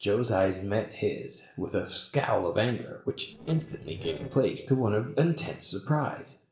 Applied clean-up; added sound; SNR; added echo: neural separator model SepFormer DNS4.